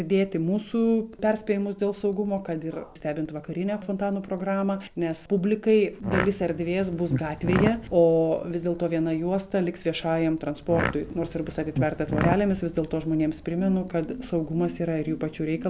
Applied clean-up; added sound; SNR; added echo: none; Fart + Alarm; 10 dB; none.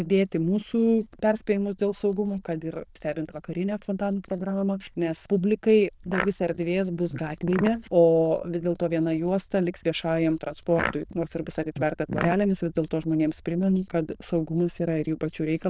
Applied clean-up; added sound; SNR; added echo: neural diffusion model UNIVERSE++.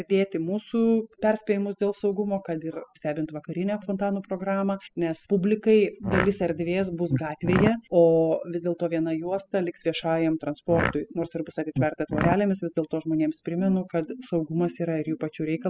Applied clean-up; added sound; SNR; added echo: classical method spectral subtraction.